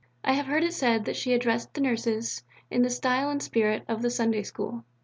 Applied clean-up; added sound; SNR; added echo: none; none; none; none.